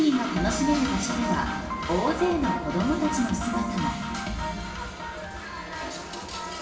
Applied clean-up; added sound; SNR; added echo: none; none; none; reverberation time 2.4 s.